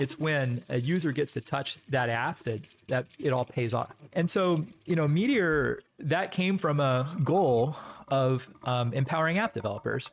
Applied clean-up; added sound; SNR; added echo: neural mask model RNNoise.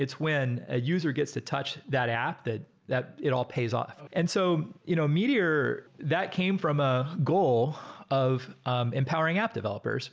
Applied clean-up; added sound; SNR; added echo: none; none; none; none.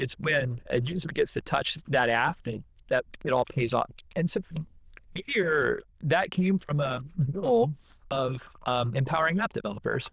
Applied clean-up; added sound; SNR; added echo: neural diffusion model UNIVERSE++.